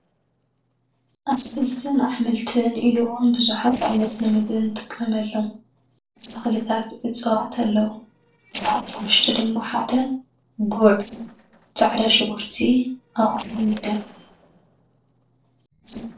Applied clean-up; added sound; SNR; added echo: neural separator model SepFormer DNS4.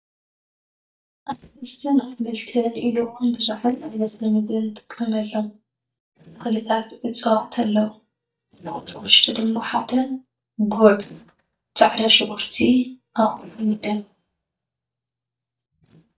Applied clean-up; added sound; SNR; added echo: neural mask model DeepFilterNet 3.